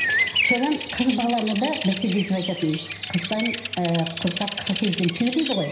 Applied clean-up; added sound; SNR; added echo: none; Bird vocalization, bird call, bird song; 2 dB; reverberation time 0.9 s.